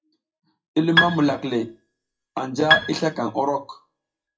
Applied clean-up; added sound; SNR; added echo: classical method WPE with log-MMSE.